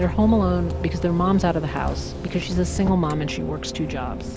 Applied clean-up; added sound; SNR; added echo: none; Motor vehicle (road) + Bus; 6 dB; none.